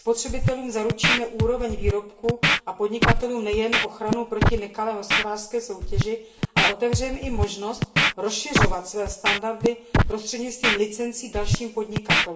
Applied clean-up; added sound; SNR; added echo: none; Scratching (performance technique); -3 dB; reverberation time 0.7 s.